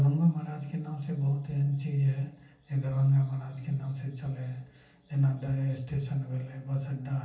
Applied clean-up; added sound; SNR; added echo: none; none; none; reverberation time 0.4 s.